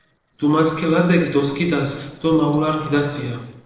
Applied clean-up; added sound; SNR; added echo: neural separator model SepFormer DNS4.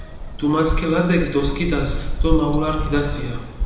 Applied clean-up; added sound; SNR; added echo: none; Bird vocalization, bird call, bird song; 2 dB; reverberation time 1.0 s.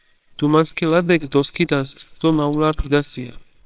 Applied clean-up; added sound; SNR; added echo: neural separator model SepFormer WHAMR!.